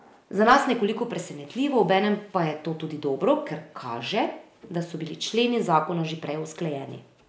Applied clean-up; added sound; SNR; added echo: none; none; none; none.